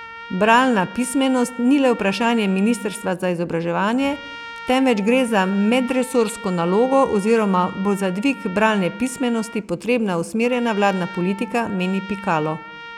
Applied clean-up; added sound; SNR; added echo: none; Trumpet; 17 dB; none.